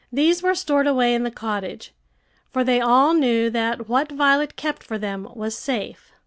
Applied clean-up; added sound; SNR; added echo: none; none; none; none.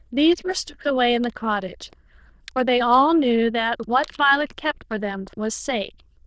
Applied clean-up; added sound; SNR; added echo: neural diffusion model UNIVERSE++.